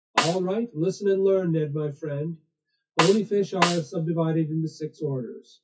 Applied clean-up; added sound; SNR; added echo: classical method WPE with log-MMSE.